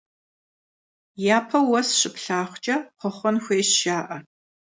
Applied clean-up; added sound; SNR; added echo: none; none; none; none.